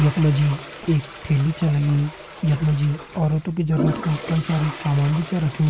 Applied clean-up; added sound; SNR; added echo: none; Toilet flush; 12 dB; none.